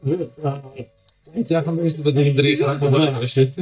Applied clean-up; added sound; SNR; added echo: neural mask model DeepFilterNet 3.